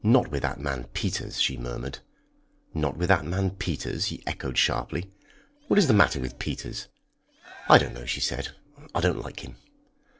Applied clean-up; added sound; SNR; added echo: neural separator model SepFormer DNS4.